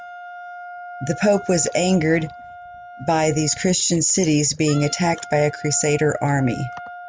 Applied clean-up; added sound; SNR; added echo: none; Wind instrument, woodwind instrument; 16 dB; none.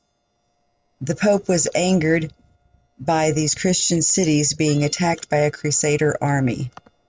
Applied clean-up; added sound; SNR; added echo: neural separator model SepFormer DNS4.